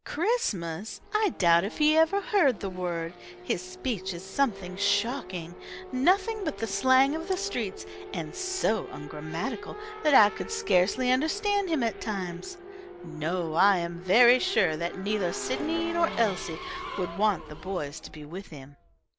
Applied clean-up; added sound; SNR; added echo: none; Race car, auto racing / Accelerating, revving, vroom + Dog; 13 dB; none.